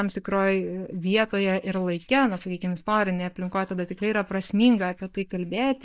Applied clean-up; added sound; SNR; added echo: neural mask model DeepFilterNet 3.